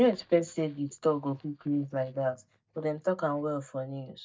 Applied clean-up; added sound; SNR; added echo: neural mask model DeepFilterNet 3.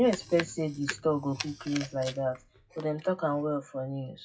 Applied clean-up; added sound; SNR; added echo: classical method WPE with log-MMSE.